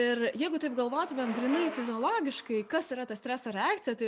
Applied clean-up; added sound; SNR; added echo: none; Bicycle; 15 dB; none.